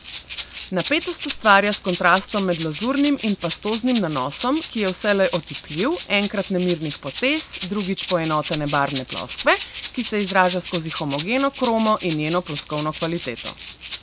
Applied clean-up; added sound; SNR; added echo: none; Rattle (instrument); 7 dB; none.